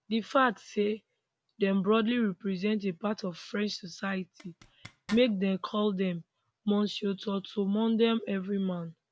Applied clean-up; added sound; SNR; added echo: none; Zipper (clothing); 19 dB; none.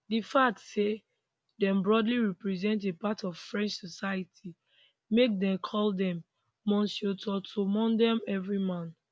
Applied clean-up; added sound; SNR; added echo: none; none; none; none.